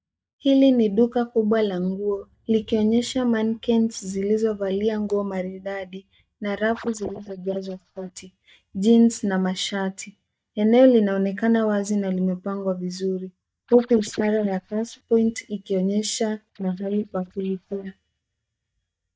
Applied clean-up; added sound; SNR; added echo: neural mask model DeepFilterNet 3.